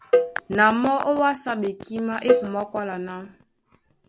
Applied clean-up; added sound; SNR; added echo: none; Cowbell; 2 dB; none.